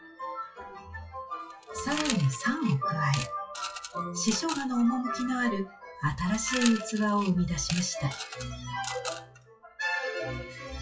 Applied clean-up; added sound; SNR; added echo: classical method WPE with log-MMSE.